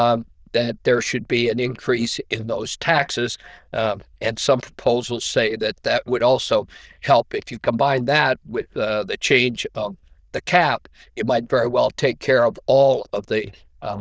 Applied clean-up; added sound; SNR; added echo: neural diffusion model UNIVERSE++.